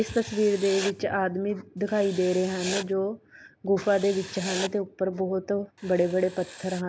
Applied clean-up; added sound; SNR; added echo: none; Writing; 14 dB; none.